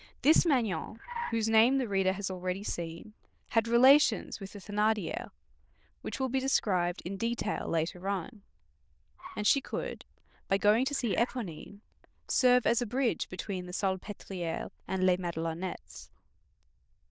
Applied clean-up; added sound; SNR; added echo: neural diffusion model UNIVERSE++.